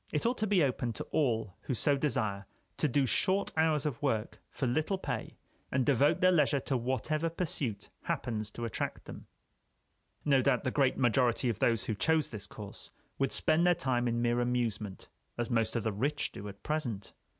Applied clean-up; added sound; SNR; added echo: none; none; none; none.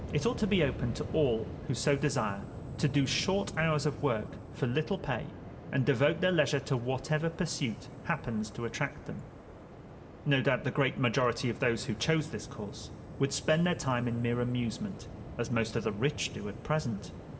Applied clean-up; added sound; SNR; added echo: none; Waves, surf; 12 dB; reverberation time 1.2 s.